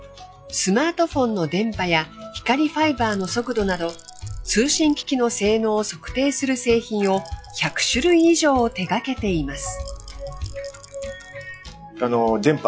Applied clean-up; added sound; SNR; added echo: classical method log-MMSE.